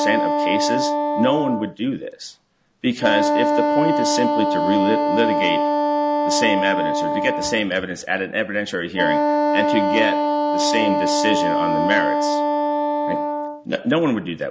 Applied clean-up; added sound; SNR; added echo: none; Wind instrument, woodwind instrument; -3 dB; none.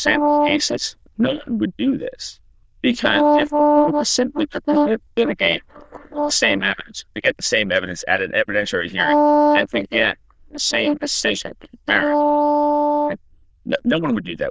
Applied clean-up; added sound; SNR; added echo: neural diffusion model UNIVERSE++.